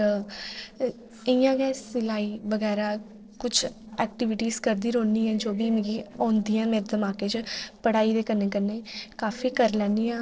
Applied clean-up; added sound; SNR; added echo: neural separator model SepFormer DNS4.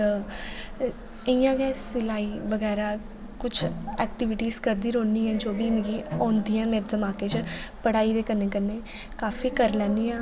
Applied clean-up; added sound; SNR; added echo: none; Bowed string instrument; 12 dB; none.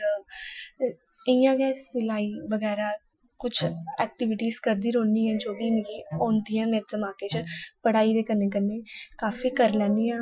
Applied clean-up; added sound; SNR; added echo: classical method Wiener filter.